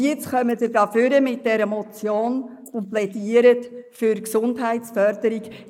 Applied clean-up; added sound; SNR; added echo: neural mask model Resemble Enhance denoiser.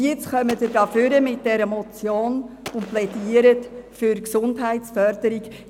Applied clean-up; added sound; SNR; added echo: none; Gunshot, gunfire; 19 dB; none.